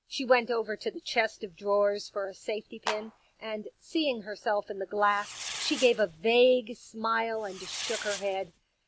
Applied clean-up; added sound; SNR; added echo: none; Fireworks + Clapping; 10 dB; none.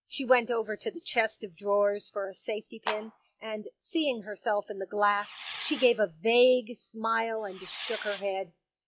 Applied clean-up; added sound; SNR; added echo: classical method log-MMSE.